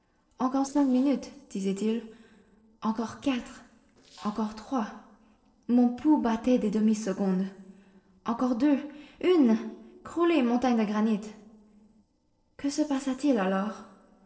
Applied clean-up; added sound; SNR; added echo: neural separator model SepFormer DNS4.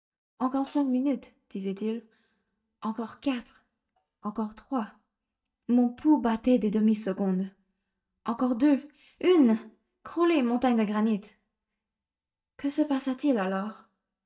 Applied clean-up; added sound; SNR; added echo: neural mask model DeepFilterNet 3.